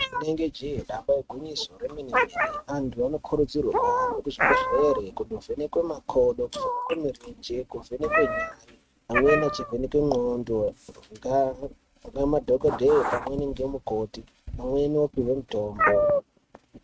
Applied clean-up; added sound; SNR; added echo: neural mask model RNNoise.